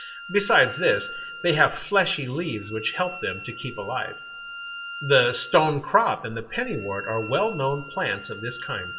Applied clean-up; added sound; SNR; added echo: none; Bowed string instrument; 12 dB; reverberation time 0.7 s.